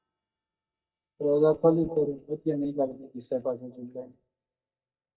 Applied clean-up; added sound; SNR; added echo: neural mask model DeepFilterNet 3.